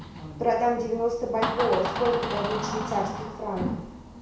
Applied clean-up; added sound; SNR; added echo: none; Door; 5 dB; reverberation time 0.6 s.